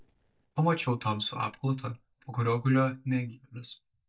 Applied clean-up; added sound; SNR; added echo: neural mask model DeepFilterNet 3.